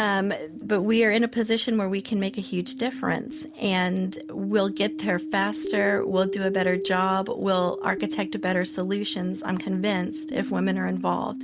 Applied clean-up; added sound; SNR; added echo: none; none; none; none.